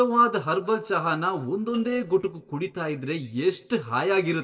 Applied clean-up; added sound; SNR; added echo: neural separator model SepFormer DNS4.